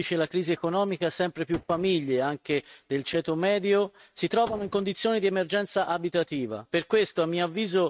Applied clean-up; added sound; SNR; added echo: neural mask model RNNoise.